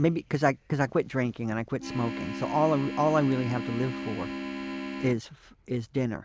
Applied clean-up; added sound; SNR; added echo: none; Organ; 6 dB; none.